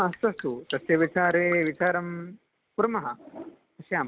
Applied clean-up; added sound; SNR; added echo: none; Drip; 16 dB; none.